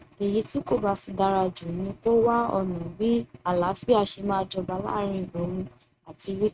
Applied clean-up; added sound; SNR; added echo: neural mask model RNNoise.